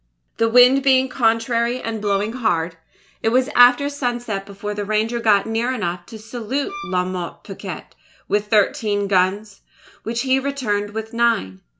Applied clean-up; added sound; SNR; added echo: none; Wind instrument, woodwind instrument; 14 dB; none.